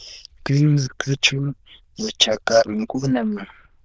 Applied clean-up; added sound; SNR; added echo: neural diffusion model UNIVERSE++.